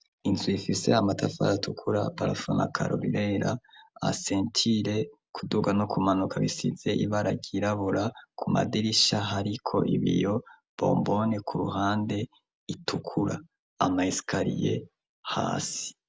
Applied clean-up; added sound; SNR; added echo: none; none; none; none.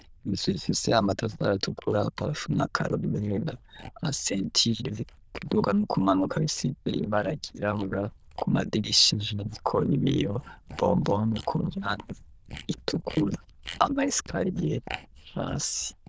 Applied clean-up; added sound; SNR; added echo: neural diffusion model UNIVERSE++.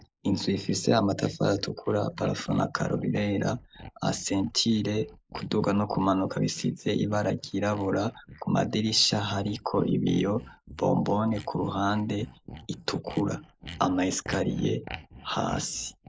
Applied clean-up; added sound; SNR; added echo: neural mask model Resemble Enhance denoiser.